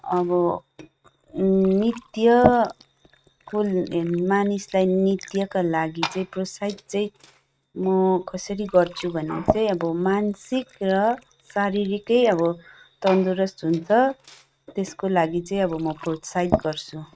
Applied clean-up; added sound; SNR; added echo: neural mask model RNNoise.